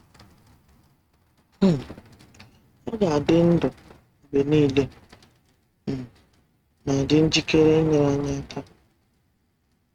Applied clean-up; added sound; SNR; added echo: neural mask model RNNoise.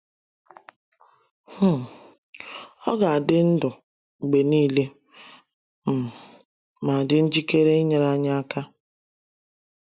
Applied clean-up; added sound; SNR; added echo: none; none; none; none.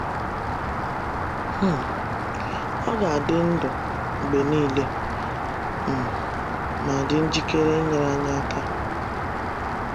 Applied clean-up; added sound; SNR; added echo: none; Rain; 0 dB; none.